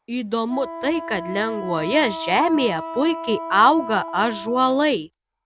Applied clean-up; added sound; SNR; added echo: none; Wind instrument, woodwind instrument; 11 dB; none.